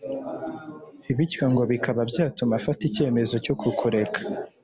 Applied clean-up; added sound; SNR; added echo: none; none; none; none.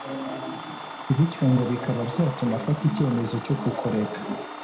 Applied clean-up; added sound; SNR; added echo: none; Domestic sounds, home sounds; 12 dB; reverberation time 0.5 s.